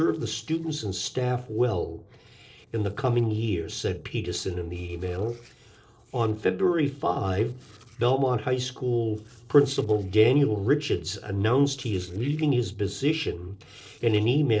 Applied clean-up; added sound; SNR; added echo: neural separator model SepFormer DNS4.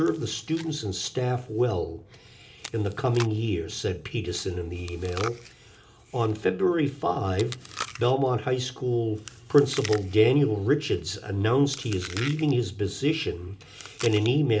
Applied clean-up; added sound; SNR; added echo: none; Chewing, mastication; 17 dB; reverberation time 0.5 s.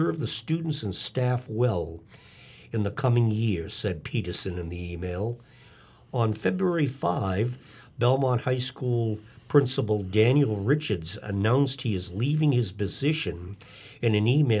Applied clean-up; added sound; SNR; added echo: none; none; none; none.